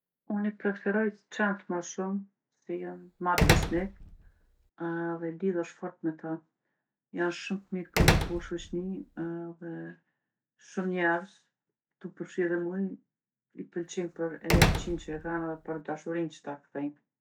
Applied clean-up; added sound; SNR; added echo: none; Slam; -4 dB; none.